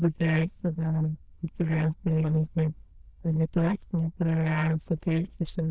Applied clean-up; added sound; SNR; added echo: neural diffusion model UNIVERSE++.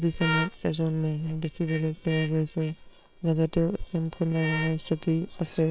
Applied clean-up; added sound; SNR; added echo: neural separator model SepFormer WHAM!.